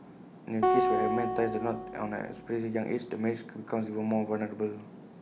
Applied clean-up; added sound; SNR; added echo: none; Acoustic guitar; -1 dB; none.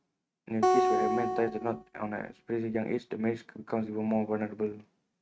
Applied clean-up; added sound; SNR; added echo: neural mask model RNNoise.